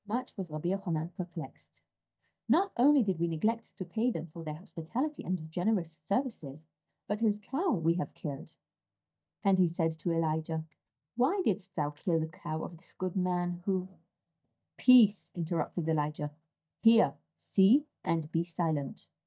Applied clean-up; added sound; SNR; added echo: neural mask model DeepFilterNet 3.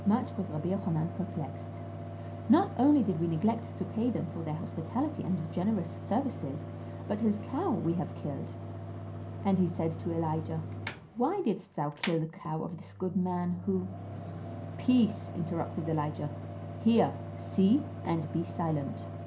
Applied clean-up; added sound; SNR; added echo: none; Mechanical fan; 9 dB; reverberation time 0.3 s.